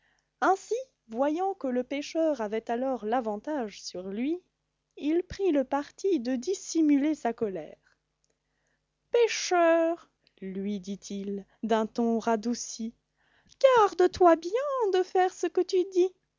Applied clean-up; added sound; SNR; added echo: none; none; none; none.